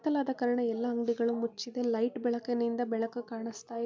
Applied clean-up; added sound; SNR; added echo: none; none; none; none.